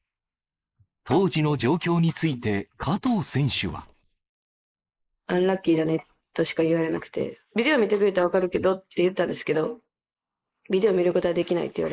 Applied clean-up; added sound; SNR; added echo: neural mask model Resemble Enhance denoiser.